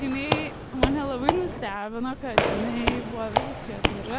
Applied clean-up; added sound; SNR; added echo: none; Squeak / Walk, footsteps; -2 dB; none.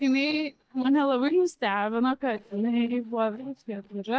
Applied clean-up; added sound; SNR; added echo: neural mask model DeepFilterNet 3.